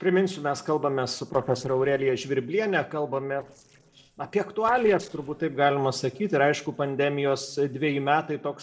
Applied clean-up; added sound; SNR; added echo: neural separator model SepFormer DNS4.